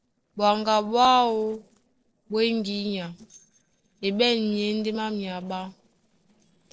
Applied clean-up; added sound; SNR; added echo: neural separator model SepFormer DNS4.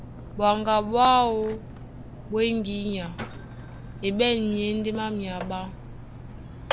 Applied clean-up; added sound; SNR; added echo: none; Mechanisms; 12 dB; none.